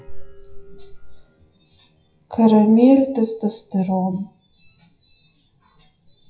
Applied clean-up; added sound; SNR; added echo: classical method WPE with log-MMSE.